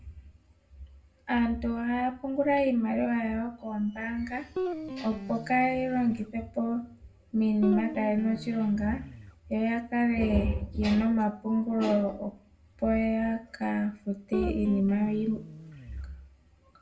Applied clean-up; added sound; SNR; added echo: none; Guitar; 9 dB; reverberation time 0.3 s.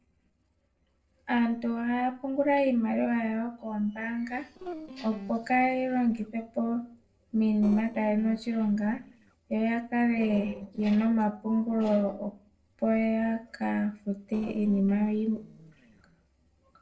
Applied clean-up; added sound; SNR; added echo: neural separator model SepFormer DNS4.